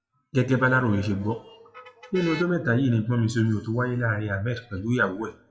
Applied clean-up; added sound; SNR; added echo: classical method WPE with log-MMSE.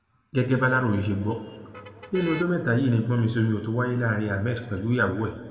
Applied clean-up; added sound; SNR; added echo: none; Motor vehicle (road); 19 dB; reverberation time 1.5 s.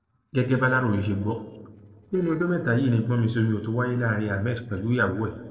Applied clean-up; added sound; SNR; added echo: neural separator model SepFormer DNS4.